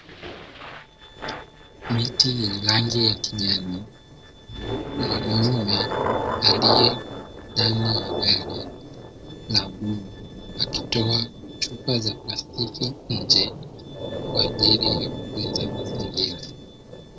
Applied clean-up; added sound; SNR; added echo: neural separator model SepFormer DNS4.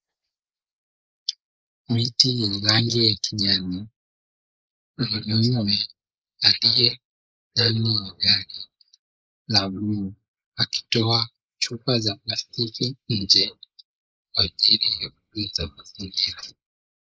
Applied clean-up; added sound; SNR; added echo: neural mask model Resemble Enhance denoiser.